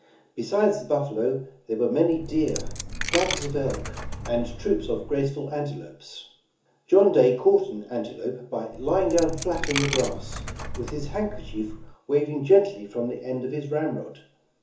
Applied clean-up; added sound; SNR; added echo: none; Coin (dropping); 7 dB; reverberation time 0.7 s.